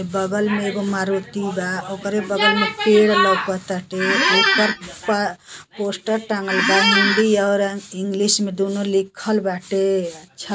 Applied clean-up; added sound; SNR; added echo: none; Squeak; -2 dB; none.